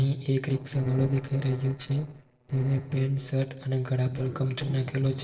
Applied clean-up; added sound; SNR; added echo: neural separator model SepFormer DNS4.